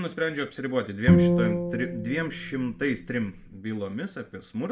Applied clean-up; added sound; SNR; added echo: none; Bowed string instrument; -5 dB; reverberation time 0.3 s.